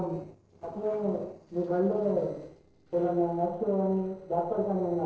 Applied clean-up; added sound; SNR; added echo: neural separator model SepFormer DNS4.